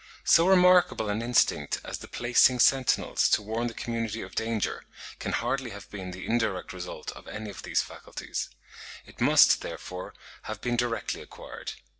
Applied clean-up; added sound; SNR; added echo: none; none; none; none.